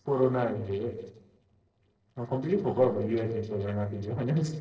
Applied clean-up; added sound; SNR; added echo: neural separator model SepFormer DNS4.